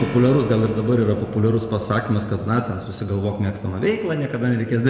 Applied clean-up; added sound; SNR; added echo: none; Keyboard (musical); 17 dB; reverberation time 2.1 s.